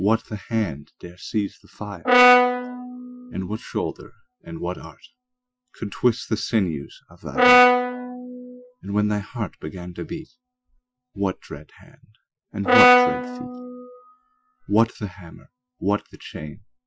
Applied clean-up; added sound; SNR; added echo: classical method Wiener filter.